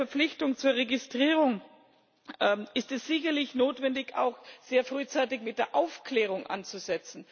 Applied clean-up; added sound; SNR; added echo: none; none; none; none.